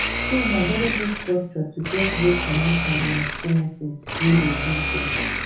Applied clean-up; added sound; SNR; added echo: none; Domestic sounds, home sounds; 2 dB; reverberation time 0.6 s.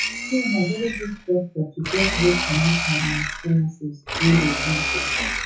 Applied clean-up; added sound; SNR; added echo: classical method WPE with log-MMSE.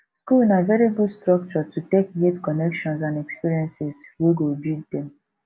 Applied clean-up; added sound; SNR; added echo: none; none; none; none.